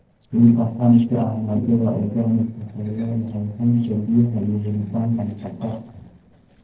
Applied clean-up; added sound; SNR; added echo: neural separator model SepFormer DNS4.